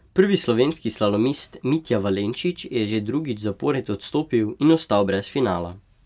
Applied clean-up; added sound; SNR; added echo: none; none; none; none.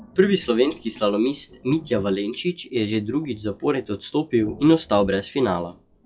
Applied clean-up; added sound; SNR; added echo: classical method log-MMSE.